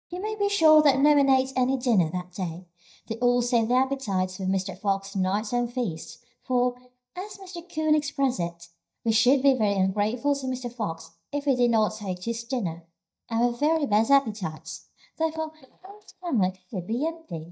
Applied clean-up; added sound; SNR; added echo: neural mask model DeepFilterNet 3.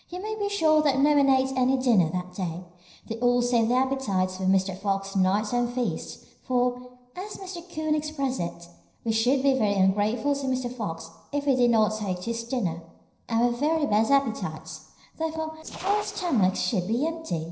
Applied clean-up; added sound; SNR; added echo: neural separator model SepFormer DNS4.